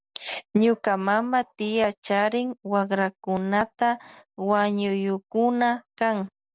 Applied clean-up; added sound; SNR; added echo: none; none; none; none.